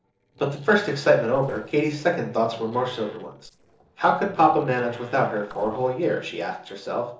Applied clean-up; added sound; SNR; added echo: neural separator model SepFormer DNS4.